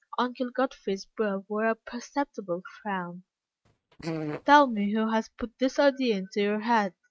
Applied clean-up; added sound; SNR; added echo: neural mask model RNNoise.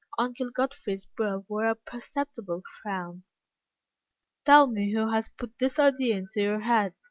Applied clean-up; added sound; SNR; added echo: none; none; none; none.